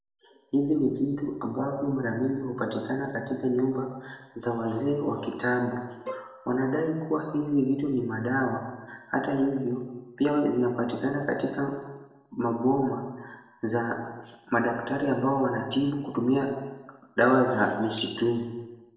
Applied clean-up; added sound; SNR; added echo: none; Bowed string instrument; 14 dB; reverberation time 1.0 s.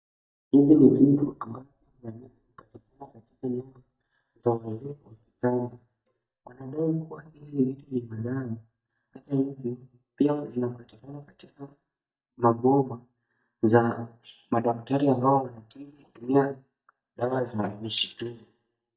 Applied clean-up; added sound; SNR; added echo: neural mask model DeepFilterNet 3.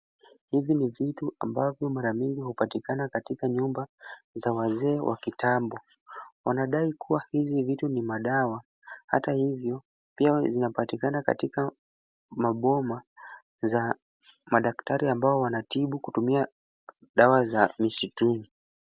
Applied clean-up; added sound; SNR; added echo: none; none; none; none.